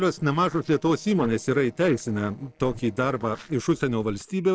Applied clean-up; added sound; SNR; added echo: neural separator model SepFormer DNS4.